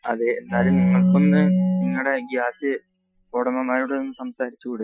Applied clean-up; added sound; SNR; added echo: classical method Wiener filter.